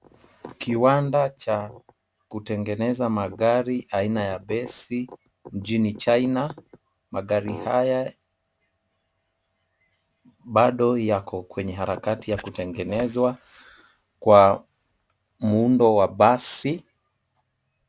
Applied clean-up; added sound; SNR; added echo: none; none; none; none.